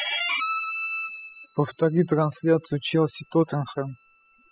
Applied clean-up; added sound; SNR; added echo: classical method spectral subtraction.